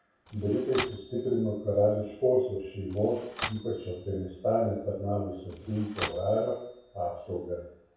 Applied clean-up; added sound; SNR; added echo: none; Typewriter; 14 dB; reverberation time 0.7 s.